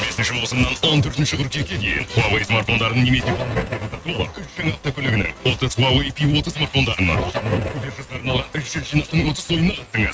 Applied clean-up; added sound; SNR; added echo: neural mask model RNNoise.